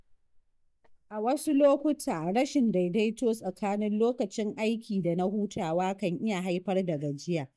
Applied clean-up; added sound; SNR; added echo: neural mask model DeepFilterNet 3.